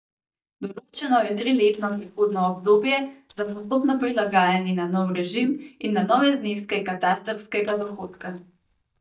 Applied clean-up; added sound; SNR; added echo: neural mask model DeepFilterNet 3.